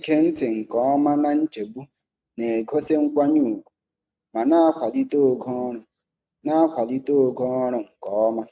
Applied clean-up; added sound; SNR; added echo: none; none; none; none.